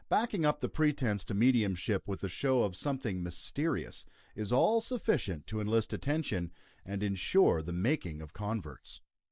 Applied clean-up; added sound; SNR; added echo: neural mask model Resemble Enhance denoiser.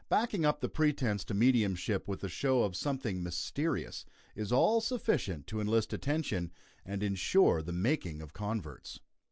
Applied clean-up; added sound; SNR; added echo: none; none; none; none.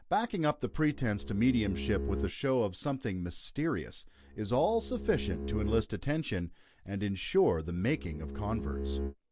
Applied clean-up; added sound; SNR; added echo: none; Bowed string instrument; 6 dB; none.